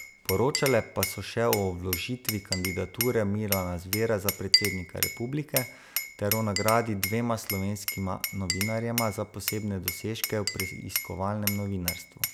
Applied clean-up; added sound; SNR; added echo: none; Glass; 4 dB; none.